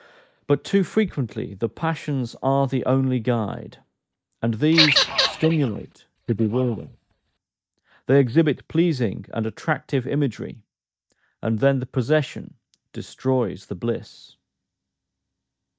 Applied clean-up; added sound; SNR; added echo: neural mask model DeepFilterNet 3.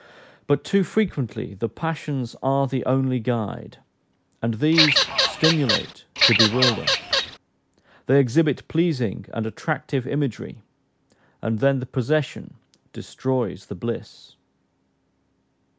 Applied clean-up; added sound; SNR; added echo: none; Bird vocalization, bird call, bird song / Fowl; -3 dB; none.